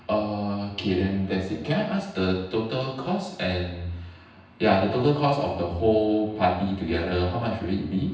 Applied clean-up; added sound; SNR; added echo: none; none; none; reverberation time 0.9 s.